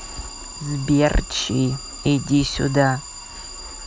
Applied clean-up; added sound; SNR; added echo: none; Alarm; 14 dB; none.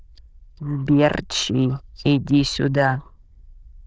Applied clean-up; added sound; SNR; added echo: neural diffusion model UNIVERSE++.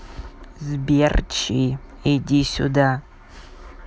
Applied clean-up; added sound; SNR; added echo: none; none; none; none.